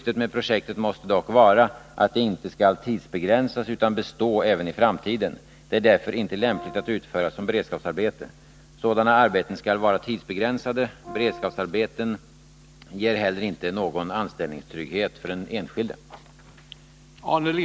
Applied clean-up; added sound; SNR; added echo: none; Brass instrument; 16 dB; none.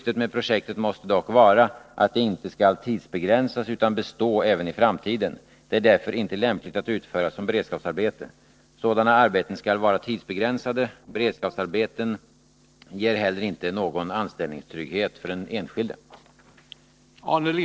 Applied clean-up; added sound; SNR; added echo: neural separator model SepFormer DNS4.